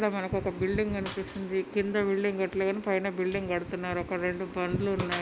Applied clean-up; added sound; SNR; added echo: none; Gunshot, gunfire; 17 dB; none.